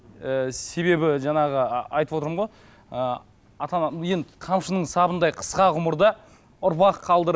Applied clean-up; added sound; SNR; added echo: none; none; none; none.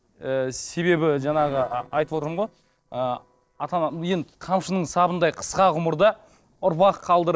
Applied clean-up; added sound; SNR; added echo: neural separator model SepFormer DNS4.